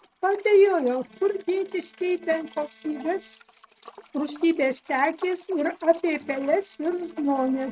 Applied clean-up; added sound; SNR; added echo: neural mask model RNNoise.